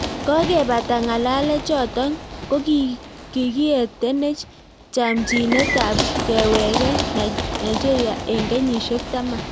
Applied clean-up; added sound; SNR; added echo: none; Bird + Run; 5 dB; none.